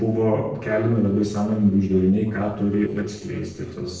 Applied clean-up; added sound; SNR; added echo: neural separator model SepFormer DNS4.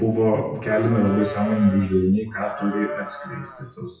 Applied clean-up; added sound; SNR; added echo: classical method WPE with log-MMSE.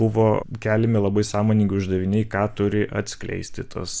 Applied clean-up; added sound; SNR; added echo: none; none; none; none.